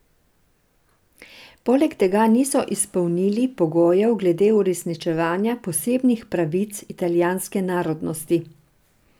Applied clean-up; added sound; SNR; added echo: none; none; none; none.